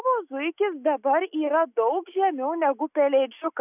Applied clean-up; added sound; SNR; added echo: none; none; none; none.